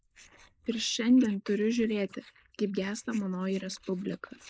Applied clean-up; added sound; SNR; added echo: neural mask model Resemble Enhance denoiser.